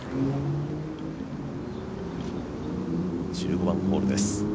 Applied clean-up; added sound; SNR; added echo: none; none; none; none.